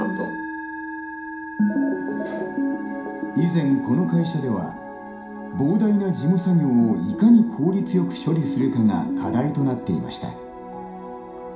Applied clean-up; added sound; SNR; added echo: none; Musical instrument; 16 dB; reverberation time 0.5 s.